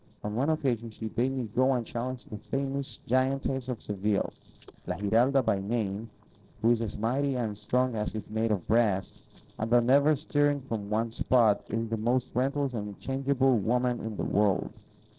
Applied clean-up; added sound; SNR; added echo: neural separator model SepFormer DNS4.